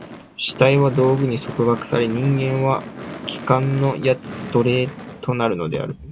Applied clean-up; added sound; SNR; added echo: none; Gunshot, gunfire / Fireworks; 13 dB; none.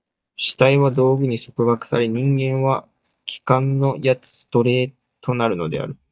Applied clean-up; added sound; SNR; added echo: neural mask model DeepFilterNet 3.